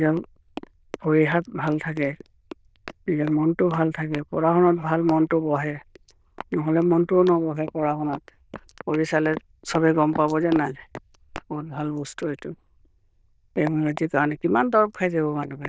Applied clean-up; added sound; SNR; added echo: neural diffusion model UNIVERSE++.